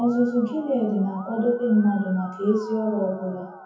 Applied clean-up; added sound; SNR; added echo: none; Musical instrument; 19 dB; reverberation time 0.6 s.